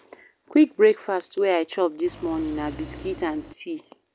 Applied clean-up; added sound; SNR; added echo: none; Engine; 15 dB; none.